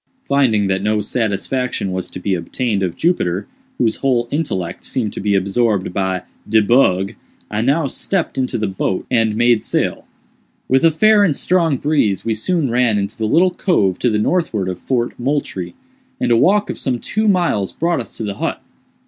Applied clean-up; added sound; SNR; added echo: none; none; none; none.